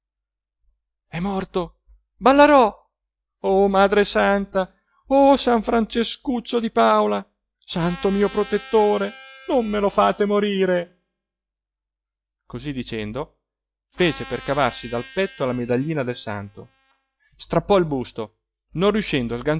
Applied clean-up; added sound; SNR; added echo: classical method log-MMSE.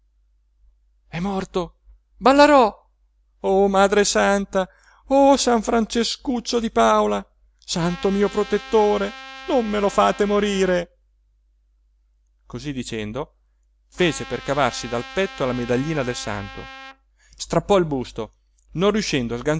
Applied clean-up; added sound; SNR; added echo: none; Trumpet; 17 dB; none.